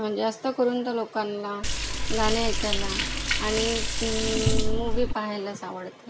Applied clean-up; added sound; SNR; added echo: none; Liquid; -4 dB; none.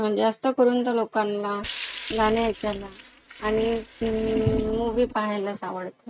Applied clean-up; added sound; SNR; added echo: neural mask model RNNoise.